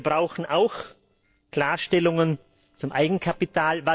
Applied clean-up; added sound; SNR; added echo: neural separator model SepFormer DNS4.